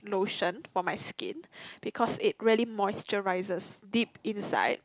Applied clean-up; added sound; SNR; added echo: none; none; none; none.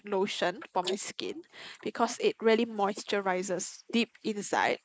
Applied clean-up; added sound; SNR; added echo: neural mask model Resemble Enhance denoiser.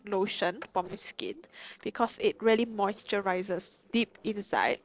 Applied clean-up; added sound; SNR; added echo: neural separator model SepFormer DNS4.